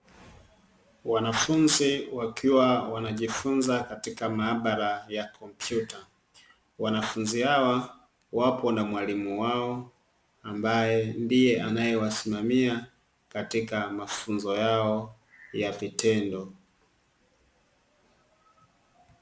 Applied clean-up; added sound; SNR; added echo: none; none; none; none.